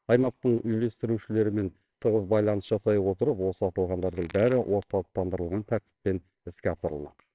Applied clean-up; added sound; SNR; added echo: neural separator model SepFormer WHAMR!.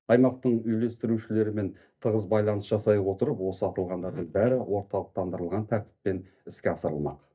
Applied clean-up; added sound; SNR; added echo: neural mask model DeepFilterNet 3.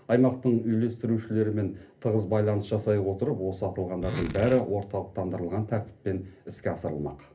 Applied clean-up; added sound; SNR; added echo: none; Zipper (clothing); 9 dB; reverberation time 0.3 s.